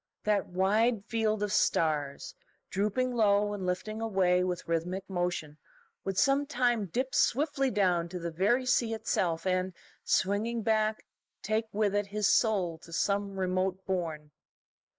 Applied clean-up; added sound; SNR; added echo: neural mask model Resemble Enhance denoiser.